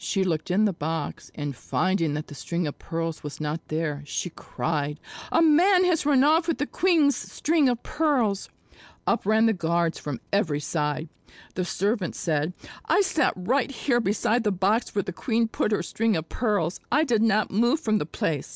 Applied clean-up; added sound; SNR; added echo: none; none; none; none.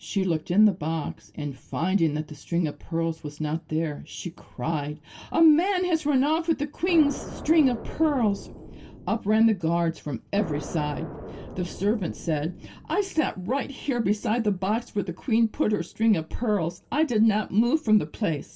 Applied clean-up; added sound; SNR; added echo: none; Explosion; 13 dB; reverberation time 0.2 s.